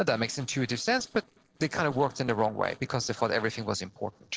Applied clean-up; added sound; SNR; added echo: neural separator model SepFormer DNS4.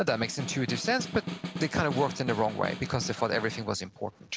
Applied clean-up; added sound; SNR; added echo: none; Snare drum; 9 dB; none.